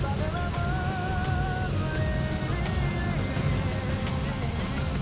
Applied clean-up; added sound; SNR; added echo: none; Mechanical fan; -1 dB; none.